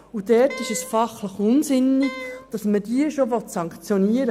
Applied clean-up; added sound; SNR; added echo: none; Wind instrument, woodwind instrument; 15 dB; none.